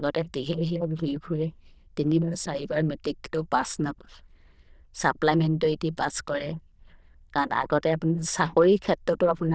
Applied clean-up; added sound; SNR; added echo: neural diffusion model UNIVERSE++.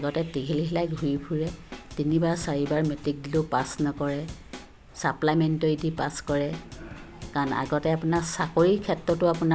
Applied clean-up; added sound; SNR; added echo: none; Drum / Drum kit; 17 dB; none.